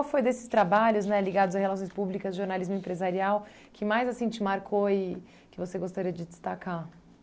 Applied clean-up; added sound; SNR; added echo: none; none; none; none.